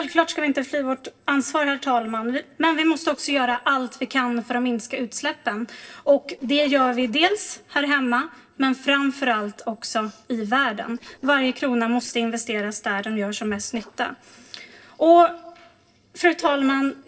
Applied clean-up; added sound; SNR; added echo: neural separator model SepFormer DNS4.